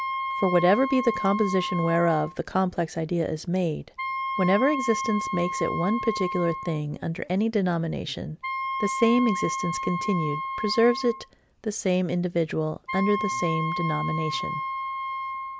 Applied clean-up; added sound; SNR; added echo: none; Wind instrument, woodwind instrument; 6 dB; none.